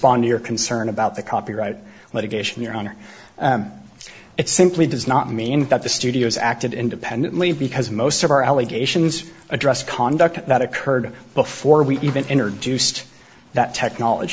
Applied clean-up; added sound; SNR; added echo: none; none; none; none.